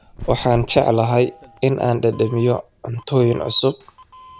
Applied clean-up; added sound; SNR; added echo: none; Doorbell; 19 dB; none.